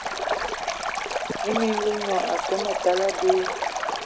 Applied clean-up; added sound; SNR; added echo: none; Stream; 1 dB; none.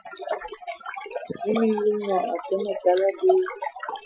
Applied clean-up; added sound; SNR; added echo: classical method Wiener filter.